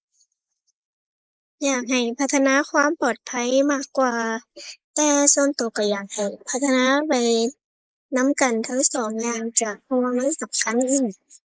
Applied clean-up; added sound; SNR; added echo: neural mask model Resemble Enhance denoiser.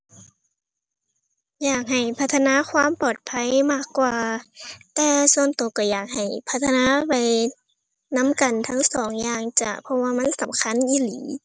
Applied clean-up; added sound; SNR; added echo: none; none; none; none.